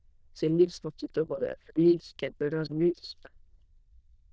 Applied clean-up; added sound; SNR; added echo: neural diffusion model UNIVERSE++.